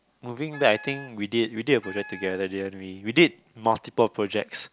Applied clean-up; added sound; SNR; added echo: none; Wind instrument, woodwind instrument; 18 dB; none.